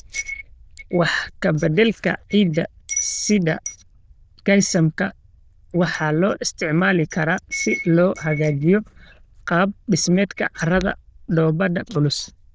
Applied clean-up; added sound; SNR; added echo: neural diffusion model UNIVERSE++.